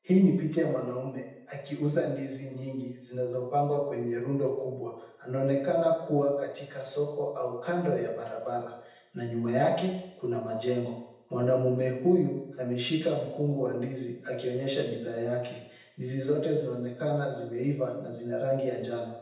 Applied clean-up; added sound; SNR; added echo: none; none; none; reverberation time 0.8 s.